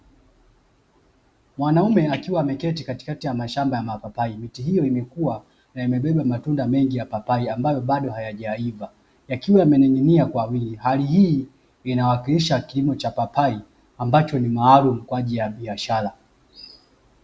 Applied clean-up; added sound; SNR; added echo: none; none; none; none.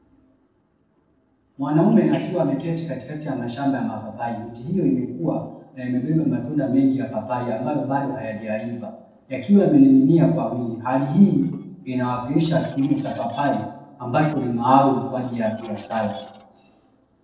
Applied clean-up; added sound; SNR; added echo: neural separator model SepFormer DNS4.